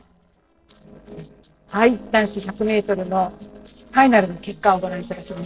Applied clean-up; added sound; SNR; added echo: neural separator model SepFormer DNS4.